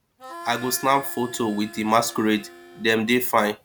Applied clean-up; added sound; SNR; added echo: none; Harmonica; 18 dB; none.